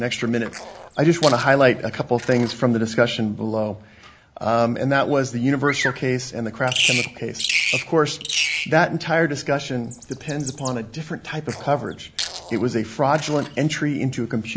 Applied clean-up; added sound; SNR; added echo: none; Bird vocalization, bird call, bird song; 9 dB; none.